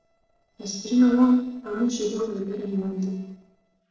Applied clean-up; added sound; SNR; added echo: neural separator model SepFormer DNS4.